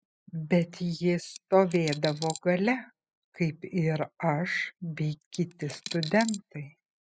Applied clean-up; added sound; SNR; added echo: classical method spectral subtraction.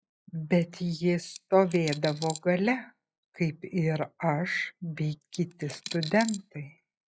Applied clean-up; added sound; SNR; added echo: classical method log-MMSE.